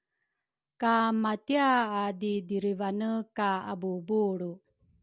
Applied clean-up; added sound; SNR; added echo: none; none; none; none.